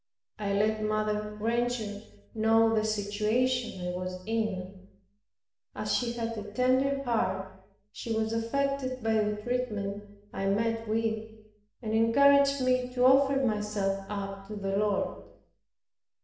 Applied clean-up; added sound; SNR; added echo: none; none; none; reverberation time 0.9 s.